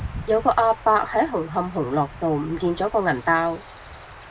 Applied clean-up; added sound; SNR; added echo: none; Stream / Chirp, tweet / Wind; 15 dB; none.